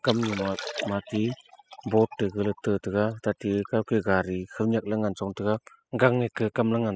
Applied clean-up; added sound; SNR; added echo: classical method spectral subtraction.